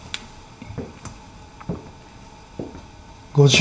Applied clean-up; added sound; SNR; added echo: none; Walk, footsteps; 12 dB; reverberation time 0.3 s.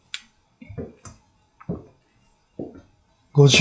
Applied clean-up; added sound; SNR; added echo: classical method WPE with log-MMSE.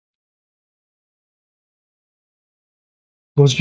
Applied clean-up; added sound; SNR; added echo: neural mask model DeepFilterNet 3.